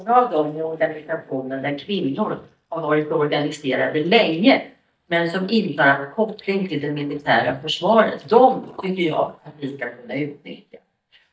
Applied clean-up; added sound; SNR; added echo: neural mask model DeepFilterNet 3.